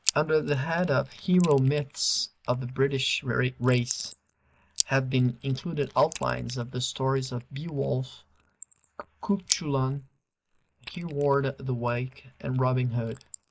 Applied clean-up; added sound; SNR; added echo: neural mask model Resemble Enhance denoiser.